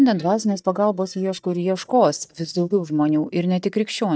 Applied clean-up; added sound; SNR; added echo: neural mask model DeepFilterNet 3.